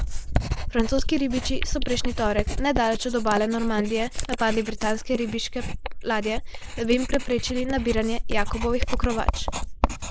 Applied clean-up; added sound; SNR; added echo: neural mask model Resemble Enhance denoiser.